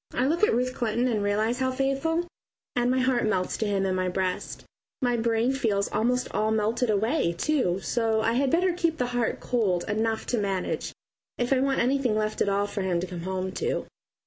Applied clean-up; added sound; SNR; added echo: none; none; none; none.